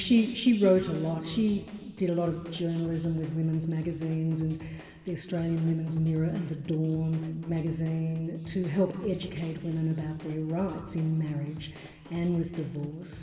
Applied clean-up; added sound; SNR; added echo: none; Drum / Drum kit; 19 dB; reverberation time 2.0 s.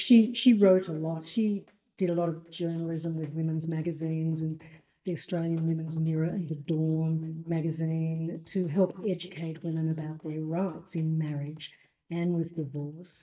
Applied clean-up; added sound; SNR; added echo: neural mask model DeepFilterNet 3.